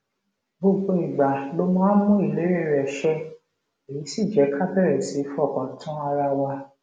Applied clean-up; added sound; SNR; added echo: none; none; none; none.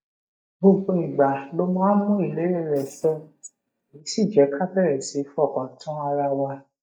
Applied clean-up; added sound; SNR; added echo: neural mask model DeepFilterNet 3.